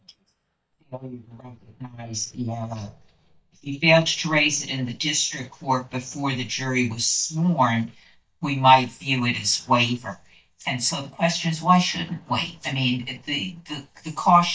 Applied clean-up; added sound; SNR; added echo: neural mask model DeepFilterNet 3.